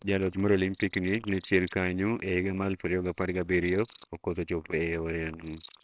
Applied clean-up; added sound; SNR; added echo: neural separator model SepFormer WHAMR!.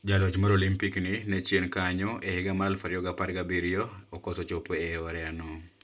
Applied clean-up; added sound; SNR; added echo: none; none; none; none.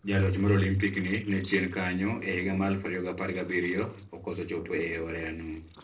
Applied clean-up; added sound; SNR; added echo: neural separator model SepFormer DNS4.